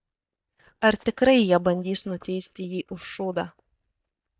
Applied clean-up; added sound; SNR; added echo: neural mask model DeepFilterNet 3.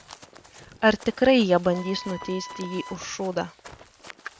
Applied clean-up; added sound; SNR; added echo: none; Run + Wind instrument, woodwind instrument; 17 dB; none.